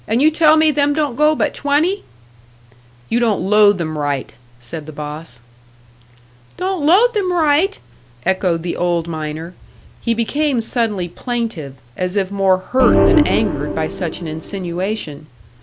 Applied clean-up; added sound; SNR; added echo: none; Organ; -1 dB; none.